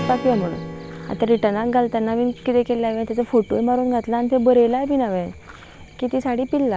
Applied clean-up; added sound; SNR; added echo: none; Strum; 16 dB; none.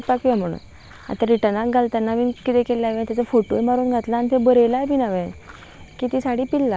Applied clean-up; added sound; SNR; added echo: none; none; none; none.